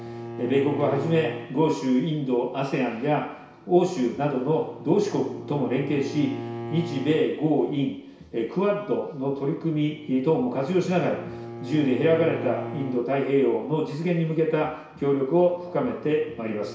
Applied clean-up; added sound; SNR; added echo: none; Bowed string instrument; 14 dB; reverberation time 0.6 s.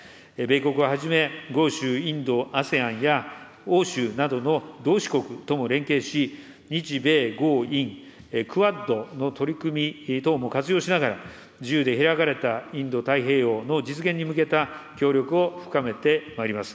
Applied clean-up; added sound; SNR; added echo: none; none; none; none.